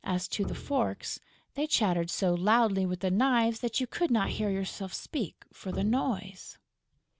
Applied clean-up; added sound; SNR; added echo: none; Bowed string instrument; 13 dB; none.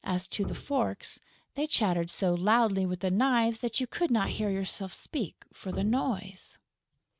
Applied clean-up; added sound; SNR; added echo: neural mask model RNNoise.